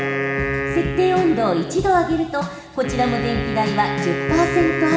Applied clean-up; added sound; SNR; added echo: none; Wind instrument, woodwind instrument; 5 dB; reverberation time 2.0 s.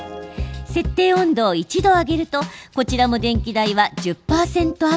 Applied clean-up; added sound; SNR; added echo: none; none; none; none.